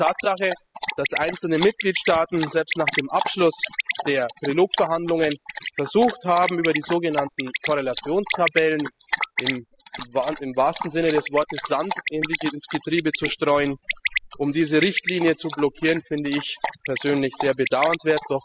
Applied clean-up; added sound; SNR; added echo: classical method spectral subtraction.